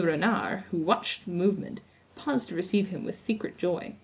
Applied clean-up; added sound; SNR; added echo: none; none; none; none.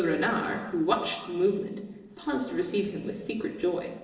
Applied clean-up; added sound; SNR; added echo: neural separator model SepFormer DNS4.